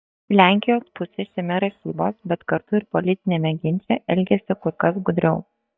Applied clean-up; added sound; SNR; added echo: neural mask model DeepFilterNet 3.